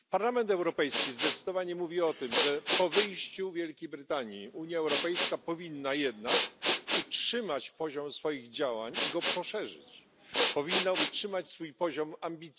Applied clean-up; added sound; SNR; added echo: none; Respiratory sounds; -2 dB; none.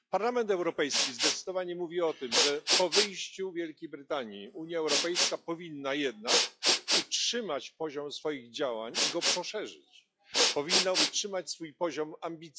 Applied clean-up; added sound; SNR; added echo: classical method log-MMSE.